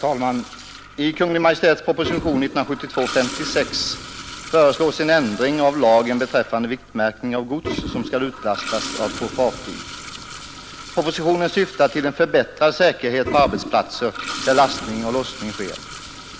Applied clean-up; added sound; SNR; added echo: none; Toilet flush; 12 dB; none.